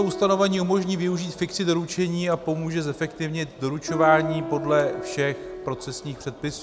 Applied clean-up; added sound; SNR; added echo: none; Piano; 11 dB; none.